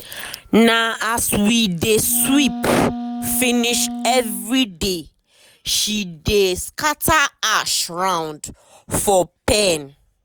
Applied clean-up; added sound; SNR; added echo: none; Wind instrument, woodwind instrument; 8 dB; none.